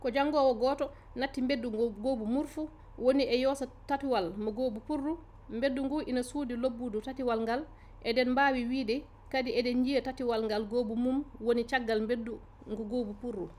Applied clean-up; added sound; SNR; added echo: none; none; none; none.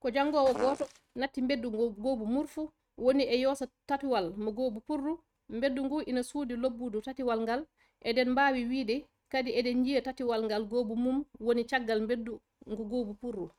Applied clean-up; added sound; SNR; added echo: neural mask model RNNoise.